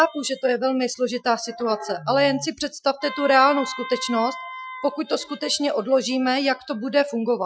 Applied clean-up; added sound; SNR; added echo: classical method Wiener filter.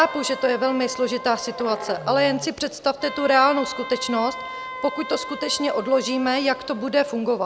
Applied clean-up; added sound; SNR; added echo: none; Musical instrument + Wind instrument, woodwind instrument; 12 dB; none.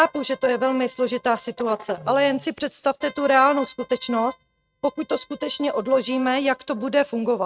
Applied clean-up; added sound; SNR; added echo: neural mask model RNNoise.